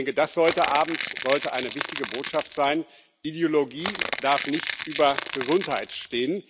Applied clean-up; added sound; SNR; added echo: none; Crackle / Crushing; 6 dB; none.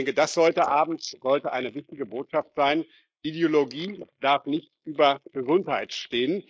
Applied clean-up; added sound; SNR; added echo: neural mask model Resemble Enhance denoiser.